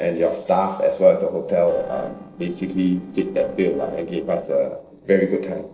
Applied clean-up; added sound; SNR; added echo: neural separator model SepFormer DNS4.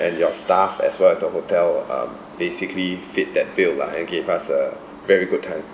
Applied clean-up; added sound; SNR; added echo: none; none; none; none.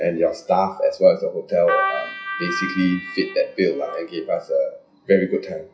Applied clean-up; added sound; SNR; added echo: classical method WPE with log-MMSE.